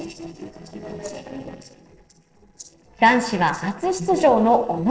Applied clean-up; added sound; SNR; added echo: neural separator model SepFormer DNS4.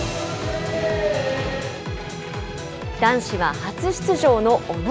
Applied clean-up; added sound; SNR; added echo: none; none; none; none.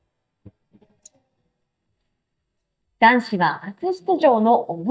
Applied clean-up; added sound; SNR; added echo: neural mask model DeepFilterNet 3.